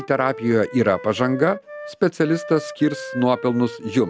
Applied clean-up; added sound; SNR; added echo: none; Wind instrument, woodwind instrument; 14 dB; none.